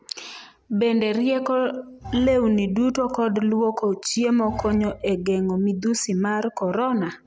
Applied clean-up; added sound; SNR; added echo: none; Bowed string instrument; 16 dB; none.